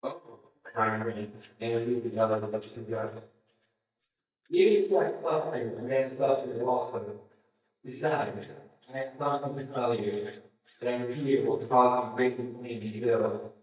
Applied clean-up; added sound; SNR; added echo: neural mask model DeepFilterNet 3.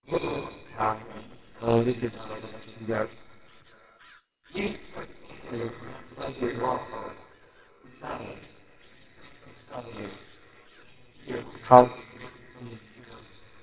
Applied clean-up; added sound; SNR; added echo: neural separator model SepFormer WHAMR!.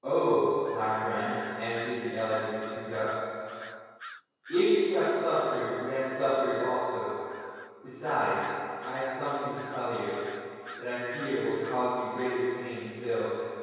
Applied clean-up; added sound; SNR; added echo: none; Bird vocalization, bird call, bird song; 18 dB; reverberation time 2.2 s.